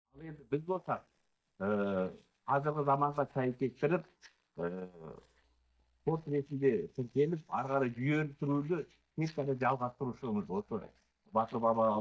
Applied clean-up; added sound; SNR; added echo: neural mask model DeepFilterNet 3.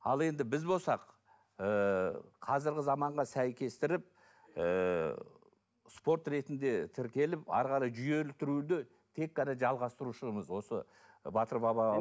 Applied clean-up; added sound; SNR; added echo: none; none; none; none.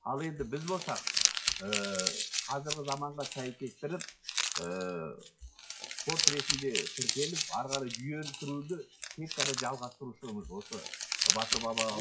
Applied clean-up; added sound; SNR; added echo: classical method WPE with log-MMSE.